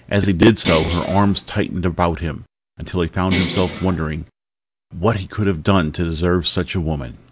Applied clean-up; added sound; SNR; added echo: none; Bell; 8 dB; none.